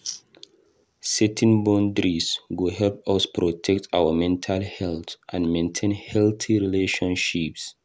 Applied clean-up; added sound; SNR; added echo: none; none; none; none.